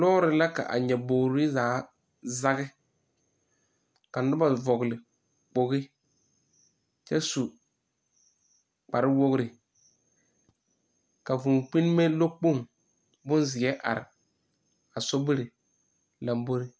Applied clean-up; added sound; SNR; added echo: none; none; none; none.